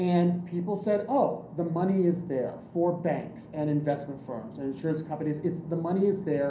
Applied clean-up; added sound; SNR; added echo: none; none; none; reverberation time 0.6 s.